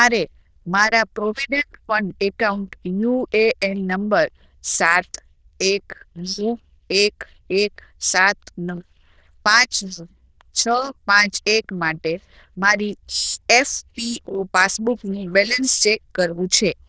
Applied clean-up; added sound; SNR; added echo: neural diffusion model UNIVERSE++.